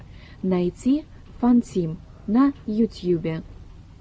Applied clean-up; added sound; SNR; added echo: none; none; none; none.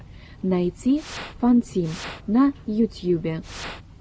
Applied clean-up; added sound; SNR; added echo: none; Fire; 13 dB; none.